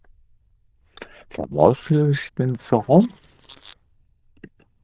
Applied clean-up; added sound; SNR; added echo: neural diffusion model UNIVERSE++.